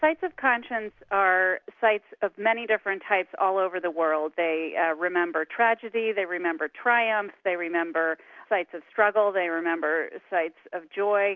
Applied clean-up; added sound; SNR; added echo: none; none; none; none.